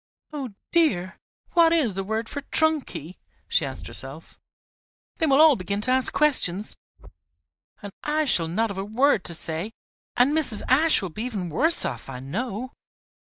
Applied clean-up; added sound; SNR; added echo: neural mask model DeepFilterNet 3.